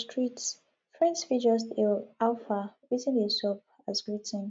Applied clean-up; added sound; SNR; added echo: none; none; none; none.